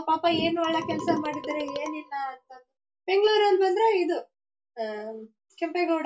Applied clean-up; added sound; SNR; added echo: none; Marimba, xylophone; 13 dB; reverberation time 0.1 s.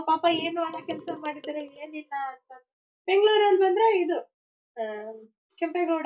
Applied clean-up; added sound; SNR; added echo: neural mask model DeepFilterNet 3.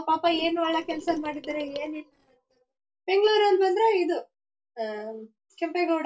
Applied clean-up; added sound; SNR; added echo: neural separator model SepFormer DNS4.